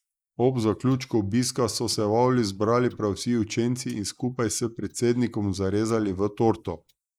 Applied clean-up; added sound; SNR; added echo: neural mask model Resemble Enhance denoiser.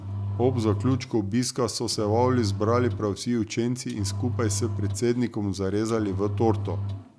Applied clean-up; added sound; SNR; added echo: none; Engine; 6 dB; none.